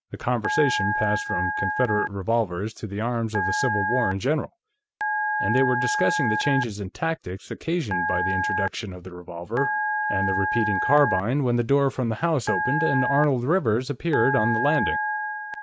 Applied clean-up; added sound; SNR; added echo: neural mask model RNNoise.